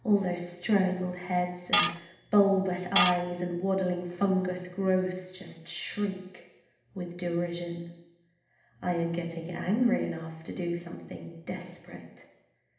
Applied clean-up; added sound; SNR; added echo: none; Tools; -2 dB; reverberation time 0.8 s.